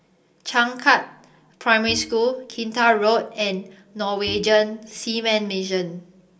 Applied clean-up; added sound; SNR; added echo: none; Bowed string instrument; 17 dB; reverberation time 0.2 s.